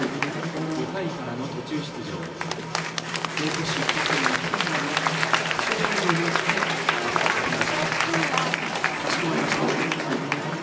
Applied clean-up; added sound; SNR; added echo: none; Applause / Crowd; -5 dB; reverberation time 2.3 s.